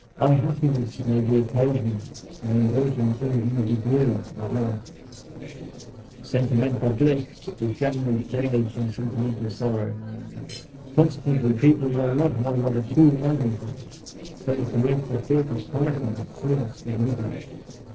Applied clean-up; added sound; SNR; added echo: neural separator model SepFormer DNS4.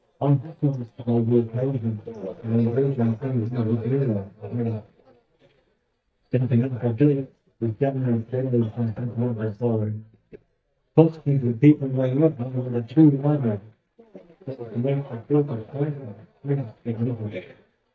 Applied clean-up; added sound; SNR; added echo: neural mask model DeepFilterNet 3.